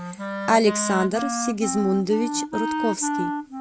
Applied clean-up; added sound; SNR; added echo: none; Wind instrument, woodwind instrument; 4 dB; none.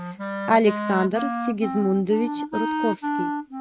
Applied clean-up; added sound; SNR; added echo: neural mask model RNNoise.